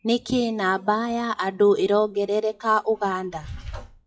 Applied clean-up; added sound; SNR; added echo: classical method WPE with log-MMSE.